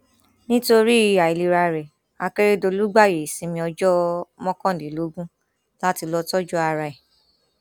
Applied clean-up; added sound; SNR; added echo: none; none; none; none.